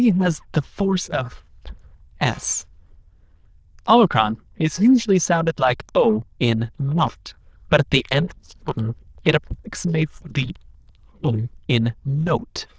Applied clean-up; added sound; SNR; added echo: neural diffusion model UNIVERSE++.